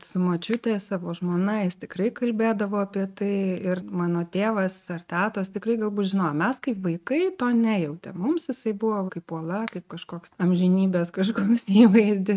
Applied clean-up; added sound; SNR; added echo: neural mask model RNNoise.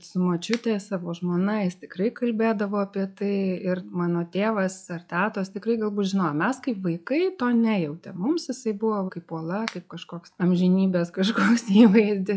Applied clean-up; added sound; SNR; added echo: classical method log-MMSE.